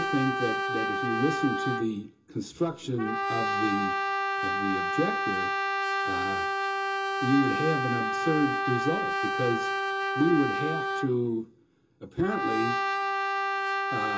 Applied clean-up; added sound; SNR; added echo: none; Brass instrument; -1 dB; reverberation time 0.2 s.